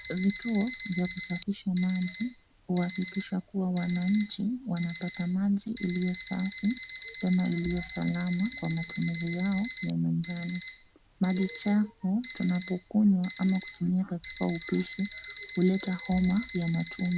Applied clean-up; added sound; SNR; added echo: none; Alarm; 14 dB; none.